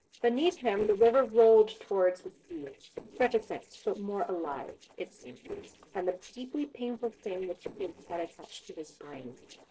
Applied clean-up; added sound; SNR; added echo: neural separator model SepFormer DNS4.